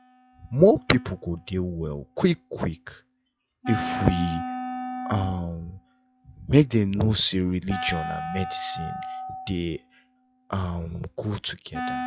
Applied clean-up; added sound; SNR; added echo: classical method log-MMSE.